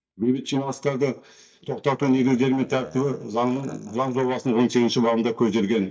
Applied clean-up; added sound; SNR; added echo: neural mask model DeepFilterNet 3.